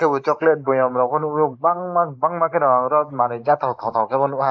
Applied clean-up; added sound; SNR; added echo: neural mask model Resemble Enhance denoiser.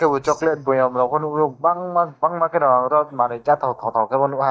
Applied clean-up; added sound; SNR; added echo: neural mask model DeepFilterNet 3.